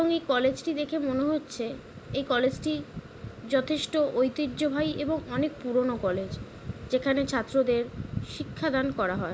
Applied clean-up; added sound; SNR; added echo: none; none; none; none.